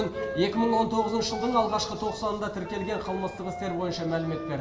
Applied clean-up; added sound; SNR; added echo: none; Wind instrument, woodwind instrument; 12 dB; reverberation time 2.2 s.